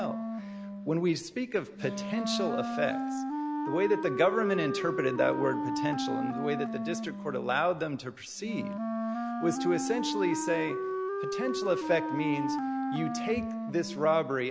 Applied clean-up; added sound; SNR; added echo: none; Wind instrument, woodwind instrument; 2 dB; none.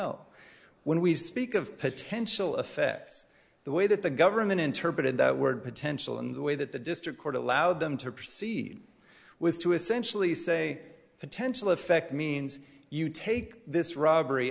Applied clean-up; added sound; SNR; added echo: none; none; none; none.